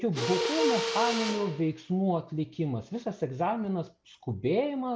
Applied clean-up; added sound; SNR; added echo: none; Mechanisms; 3 dB; none.